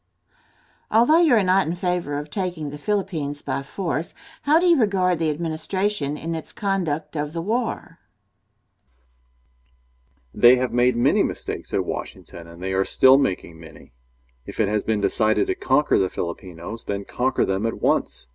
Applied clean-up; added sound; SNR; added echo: none; none; none; none.